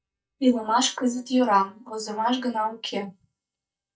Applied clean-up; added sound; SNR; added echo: neural mask model DeepFilterNet 3.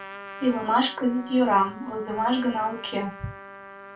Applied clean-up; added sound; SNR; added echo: none; Trumpet; 15 dB; reverberation time 0.3 s.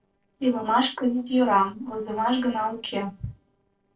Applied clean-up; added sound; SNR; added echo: neural separator model SepFormer DNS4.